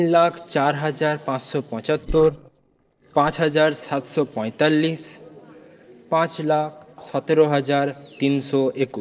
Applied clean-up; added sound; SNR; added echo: neural separator model SepFormer DNS4.